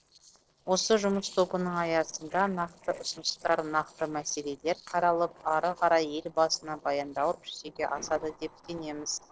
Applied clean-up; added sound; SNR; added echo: neural separator model SepFormer DNS4.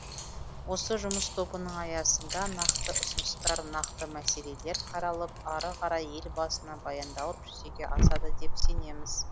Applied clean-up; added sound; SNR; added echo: none; Keys jangling; -5 dB; none.